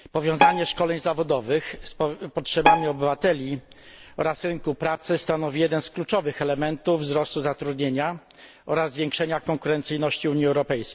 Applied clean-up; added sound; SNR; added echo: none; Bowed string instrument; 1 dB; none.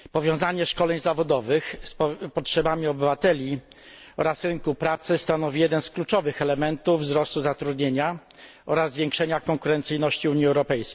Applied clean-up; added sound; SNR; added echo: none; none; none; none.